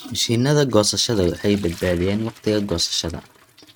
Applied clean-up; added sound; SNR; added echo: neural mask model RNNoise.